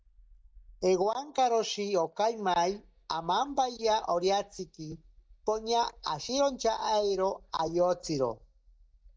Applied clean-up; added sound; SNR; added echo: neural mask model DeepFilterNet 3.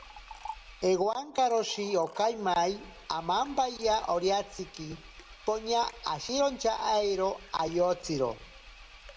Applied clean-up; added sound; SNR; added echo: none; Liquid + Engine; 18 dB; none.